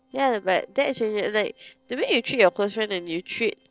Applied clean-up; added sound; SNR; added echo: neural separator model SepFormer DNS4.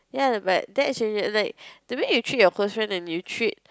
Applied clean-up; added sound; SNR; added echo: none; none; none; none.